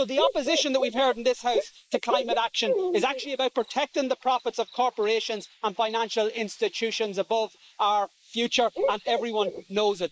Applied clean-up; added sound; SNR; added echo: neural mask model Resemble Enhance denoiser.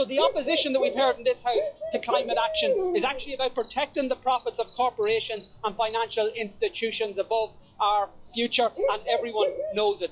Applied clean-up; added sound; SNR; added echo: classical method log-MMSE.